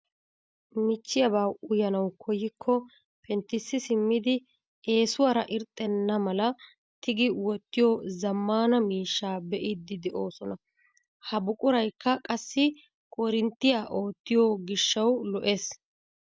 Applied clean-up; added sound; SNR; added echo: none; none; none; none.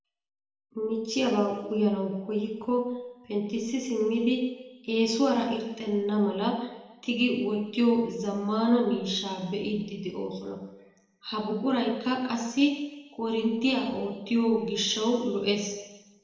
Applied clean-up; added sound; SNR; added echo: none; none; none; reverberation time 1.0 s.